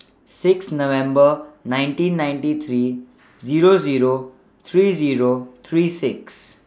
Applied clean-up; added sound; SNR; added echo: none; none; none; none.